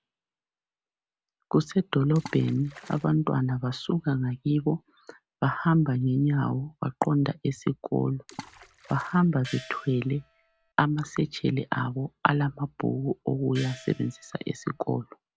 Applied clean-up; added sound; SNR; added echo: none; Water / Splash, splatter + Gong; 19 dB; none.